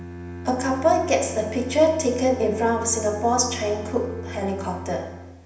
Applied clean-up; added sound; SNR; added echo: none; Bowed string instrument; 11 dB; reverberation time 0.9 s.